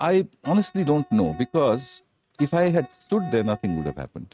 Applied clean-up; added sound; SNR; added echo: neural mask model RNNoise.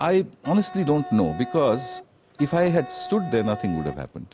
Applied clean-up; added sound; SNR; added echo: none; Wind instrument, woodwind instrument; 14 dB; none.